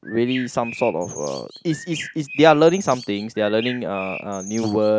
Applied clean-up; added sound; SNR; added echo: none; Bird; 15 dB; none.